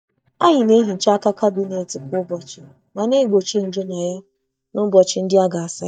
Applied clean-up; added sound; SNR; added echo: neural mask model DeepFilterNet 3.